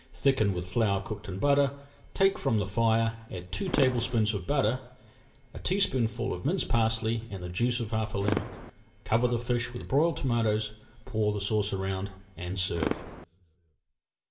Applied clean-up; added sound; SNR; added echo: none; Fireworks; 14 dB; reverberation time 0.8 s.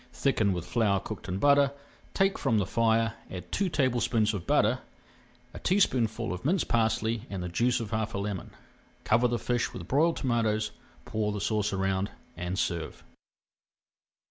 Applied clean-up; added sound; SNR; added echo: none; none; none; none.